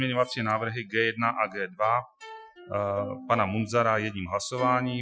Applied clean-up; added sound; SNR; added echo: classical method Wiener filter.